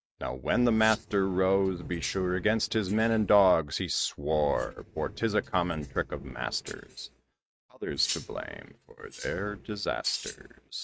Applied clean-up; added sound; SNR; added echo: neural mask model RNNoise.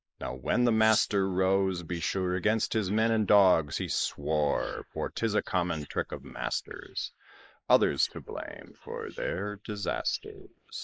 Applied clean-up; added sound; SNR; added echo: neural mask model Resemble Enhance denoiser.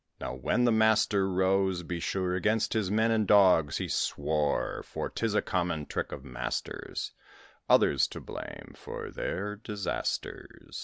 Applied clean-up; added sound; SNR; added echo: none; none; none; none.